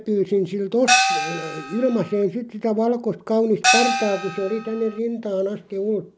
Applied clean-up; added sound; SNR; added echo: none; Gong; -1 dB; none.